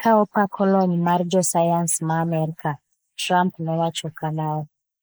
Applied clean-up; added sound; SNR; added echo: neural mask model Resemble Enhance denoiser.